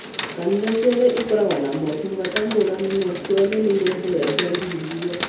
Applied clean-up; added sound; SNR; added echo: none; Rain; 8 dB; reverberation time 0.8 s.